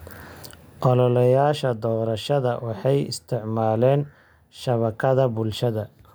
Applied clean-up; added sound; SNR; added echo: none; none; none; none.